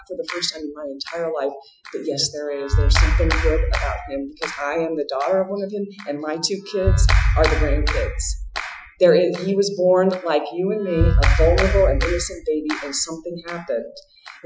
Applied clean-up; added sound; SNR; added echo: classical method Wiener filter.